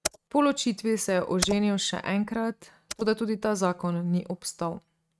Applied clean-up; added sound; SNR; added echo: neural mask model RNNoise.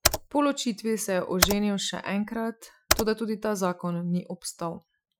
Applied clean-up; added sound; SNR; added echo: classical method Wiener filter.